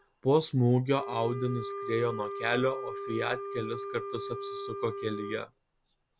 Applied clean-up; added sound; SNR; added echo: none; Wind instrument, woodwind instrument; 8 dB; none.